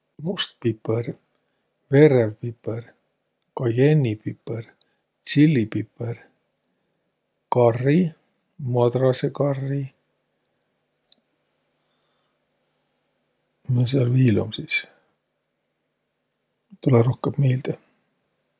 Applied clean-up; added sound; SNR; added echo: none; none; none; none.